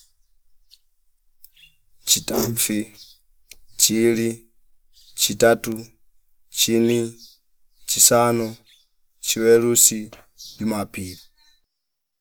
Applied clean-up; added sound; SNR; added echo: none; none; none; none.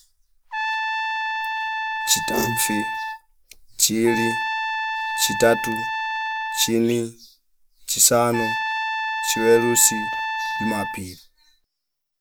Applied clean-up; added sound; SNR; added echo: none; Trumpet; 3 dB; none.